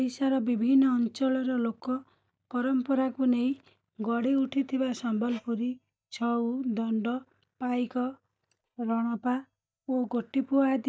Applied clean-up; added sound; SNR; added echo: neural mask model DeepFilterNet 3.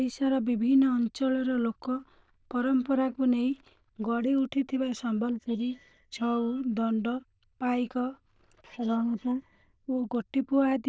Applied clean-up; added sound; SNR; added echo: neural diffusion model UNIVERSE++.